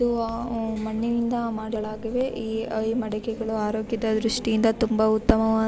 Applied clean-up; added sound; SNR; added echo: none; none; none; none.